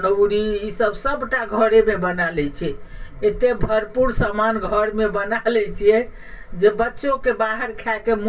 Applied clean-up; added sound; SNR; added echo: none; none; none; reverberation time 0.1 s.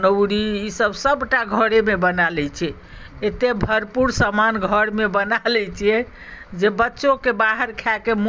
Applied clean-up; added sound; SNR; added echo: none; none; none; none.